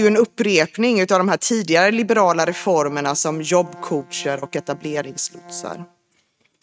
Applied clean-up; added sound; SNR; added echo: neural mask model RNNoise.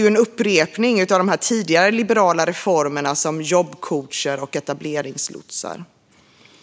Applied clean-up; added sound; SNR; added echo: none; none; none; none.